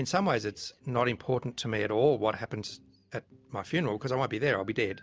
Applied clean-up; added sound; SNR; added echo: none; none; none; none.